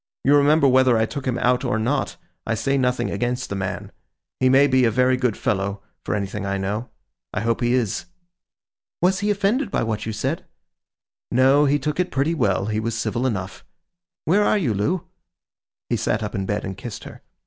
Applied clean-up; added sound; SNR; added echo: none; none; none; none.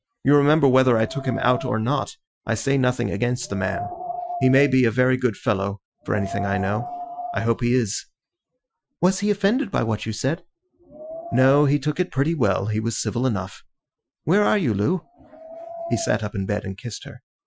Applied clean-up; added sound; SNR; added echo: classical method Wiener filter.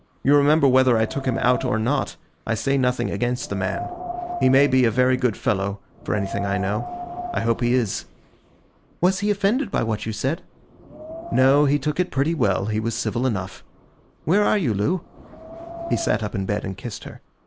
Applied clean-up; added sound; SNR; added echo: none; Wind; 14 dB; none.